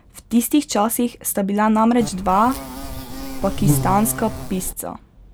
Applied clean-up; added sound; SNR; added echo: none; Insect; 5 dB; none.